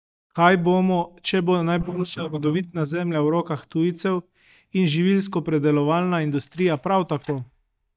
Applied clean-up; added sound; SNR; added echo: neural mask model DeepFilterNet 3.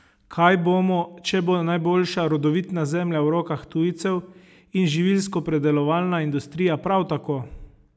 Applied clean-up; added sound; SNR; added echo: none; none; none; none.